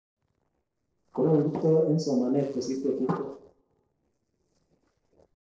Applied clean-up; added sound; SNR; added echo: neural separator model SepFormer DNS4.